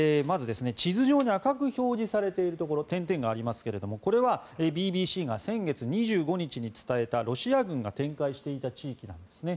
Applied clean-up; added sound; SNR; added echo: none; none; none; none.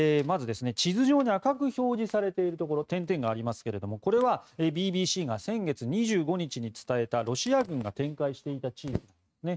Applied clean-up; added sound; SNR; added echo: neural mask model RNNoise.